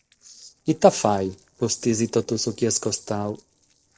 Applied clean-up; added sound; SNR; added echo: neural separator model SepFormer DNS4.